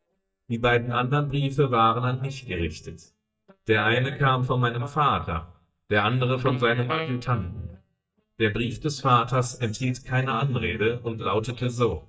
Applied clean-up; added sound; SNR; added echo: neural mask model DeepFilterNet 3.